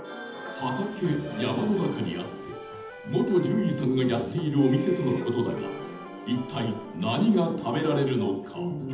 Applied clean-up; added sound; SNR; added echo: none; Wind instrument, woodwind instrument; 17 dB; reverberation time 0.8 s.